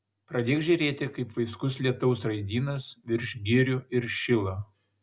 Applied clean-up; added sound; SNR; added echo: none; none; none; none.